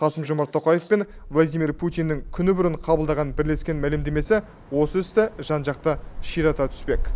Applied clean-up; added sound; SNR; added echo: none; none; none; none.